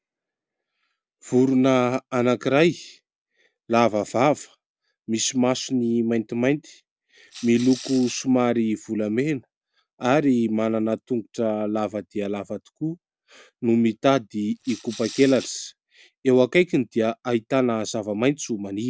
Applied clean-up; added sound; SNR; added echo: none; Rattle / Rattle (instrument); 17 dB; none.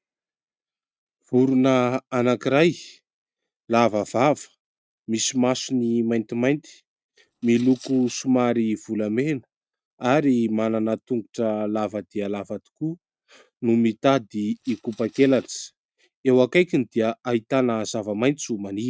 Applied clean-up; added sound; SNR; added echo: neural mask model RNNoise.